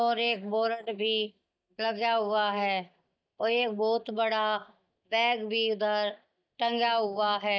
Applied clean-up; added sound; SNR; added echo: neural mask model DeepFilterNet 3.